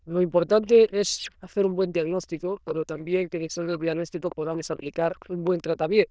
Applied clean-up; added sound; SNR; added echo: neural diffusion model UNIVERSE++.